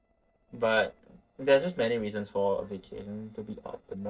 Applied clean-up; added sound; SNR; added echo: neural separator model SepFormer DNS4.